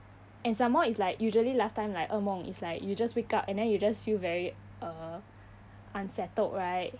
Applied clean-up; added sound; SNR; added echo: none; none; none; none.